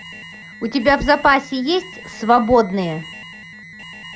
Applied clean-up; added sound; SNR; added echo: none; Alarm; 18 dB; none.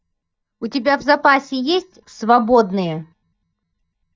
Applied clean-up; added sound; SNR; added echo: neural mask model DeepFilterNet 3.